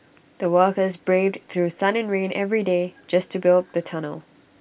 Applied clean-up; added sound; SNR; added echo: none; none; none; none.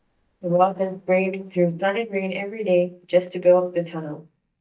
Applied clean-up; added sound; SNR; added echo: neural mask model DeepFilterNet 3.